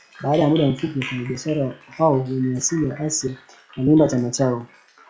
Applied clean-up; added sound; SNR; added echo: classical method log-MMSE.